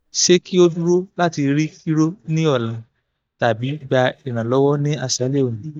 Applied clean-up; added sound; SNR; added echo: neural mask model DeepFilterNet 3.